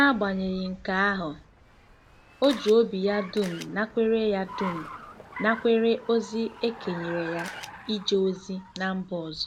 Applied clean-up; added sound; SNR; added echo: none; Camera + Car; 15 dB; none.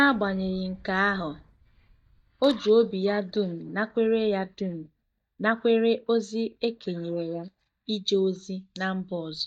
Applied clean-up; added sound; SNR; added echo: neural mask model DeepFilterNet 3.